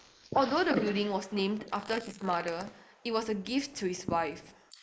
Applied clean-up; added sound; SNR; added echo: neural mask model Resemble Enhance denoiser.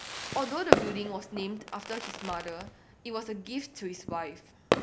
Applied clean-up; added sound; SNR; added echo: none; Fireworks; -4 dB; none.